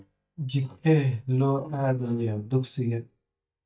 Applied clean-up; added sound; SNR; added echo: neural mask model DeepFilterNet 3.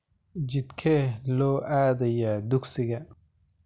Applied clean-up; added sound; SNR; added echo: none; none; none; none.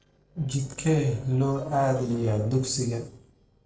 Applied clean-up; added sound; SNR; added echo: neural separator model SepFormer DNS4.